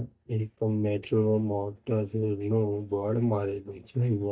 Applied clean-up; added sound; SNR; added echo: neural mask model DeepFilterNet 3.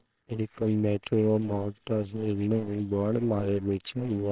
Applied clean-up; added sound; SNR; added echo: neural separator model SepFormer WHAMR!.